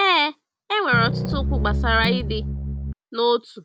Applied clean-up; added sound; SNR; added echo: none; Piano; 0 dB; none.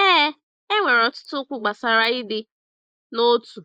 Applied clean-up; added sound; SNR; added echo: neural mask model Resemble Enhance denoiser.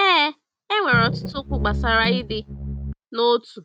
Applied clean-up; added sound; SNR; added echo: neural mask model RNNoise.